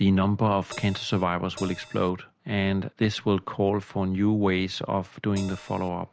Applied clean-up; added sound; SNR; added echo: none; Crash cymbal; 18 dB; none.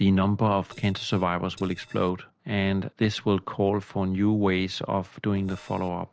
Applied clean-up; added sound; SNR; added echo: neural separator model SepFormer DNS4.